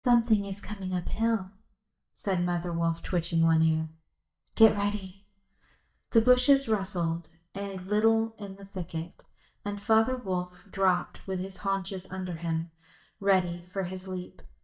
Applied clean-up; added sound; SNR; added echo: neural mask model DeepFilterNet 3.